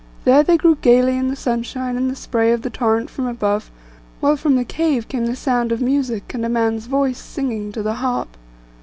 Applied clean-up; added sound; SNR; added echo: none; none; none; none.